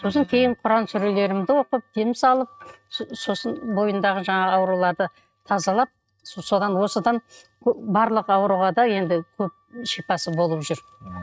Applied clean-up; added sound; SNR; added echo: neural mask model RNNoise.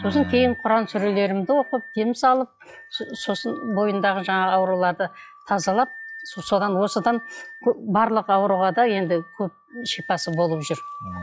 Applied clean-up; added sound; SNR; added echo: classical method log-MMSE.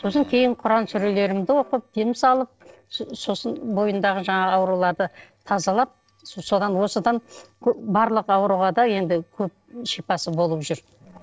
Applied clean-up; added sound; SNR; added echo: neural separator model SepFormer DNS4.